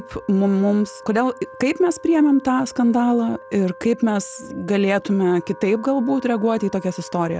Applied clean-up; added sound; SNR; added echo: none; Wind instrument, woodwind instrument; 20 dB; none.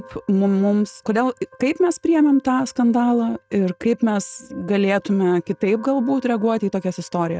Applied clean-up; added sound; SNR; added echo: neural mask model RNNoise.